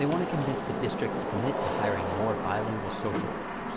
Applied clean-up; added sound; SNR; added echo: none; Wind / Rain; 0 dB; none.